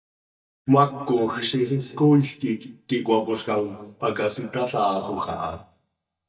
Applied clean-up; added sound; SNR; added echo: neural mask model DeepFilterNet 3.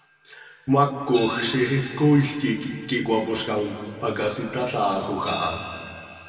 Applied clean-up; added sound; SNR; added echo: none; Crash cymbal; 18 dB; reverberation time 2.3 s.